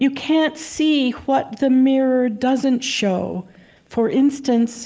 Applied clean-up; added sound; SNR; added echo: neural mask model Resemble Enhance denoiser.